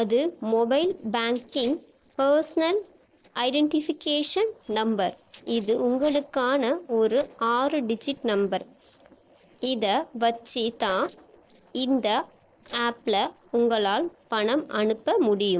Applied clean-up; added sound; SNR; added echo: neural separator model SepFormer DNS4.